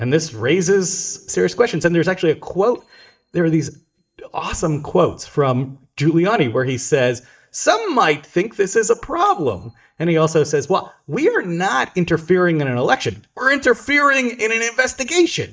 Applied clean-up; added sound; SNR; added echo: neural mask model DeepFilterNet 3.